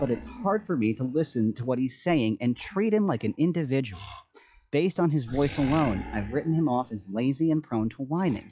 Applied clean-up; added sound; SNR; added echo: classical method log-MMSE.